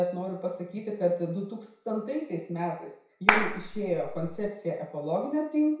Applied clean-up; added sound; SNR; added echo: none; Clapping; -3 dB; reverberation time 0.6 s.